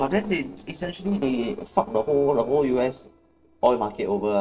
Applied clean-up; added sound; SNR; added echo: neural separator model SepFormer DNS4.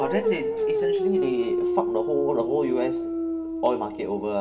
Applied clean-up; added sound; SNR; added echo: none; Dog; -1 dB; reverberation time 1.2 s.